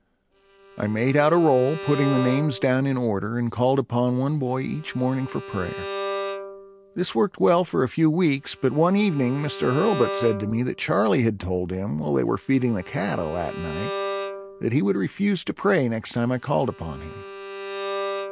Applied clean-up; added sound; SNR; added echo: none; Bowed string instrument; 11 dB; none.